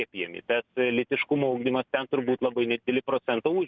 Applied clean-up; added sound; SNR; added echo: none; none; none; none.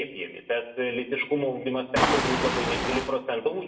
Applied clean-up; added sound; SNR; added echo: none; Waves, surf; -3 dB; reverberation time 0.7 s.